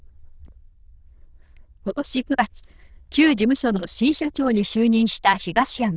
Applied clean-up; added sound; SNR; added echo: neural diffusion model UNIVERSE++.